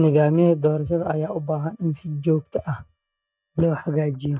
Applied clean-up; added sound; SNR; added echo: neural mask model DeepFilterNet 3.